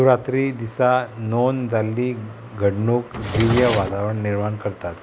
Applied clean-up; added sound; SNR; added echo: none; Drawer open or close; 5 dB; none.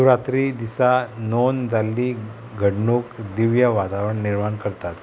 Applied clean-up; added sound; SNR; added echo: none; none; none; none.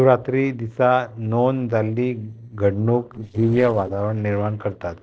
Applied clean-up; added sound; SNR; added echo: neural separator model SepFormer DNS4.